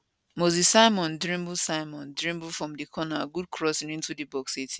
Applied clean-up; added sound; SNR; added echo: none; none; none; none.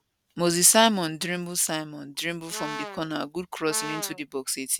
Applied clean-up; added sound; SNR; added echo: none; Brass instrument; 11 dB; none.